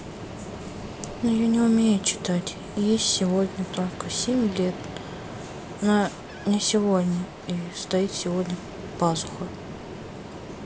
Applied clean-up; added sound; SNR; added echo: none; Ocean; 11 dB; none.